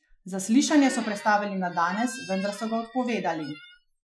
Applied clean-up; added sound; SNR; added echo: classical method Wiener filter.